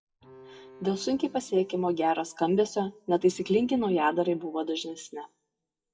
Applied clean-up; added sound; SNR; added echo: classical method WPE with log-MMSE.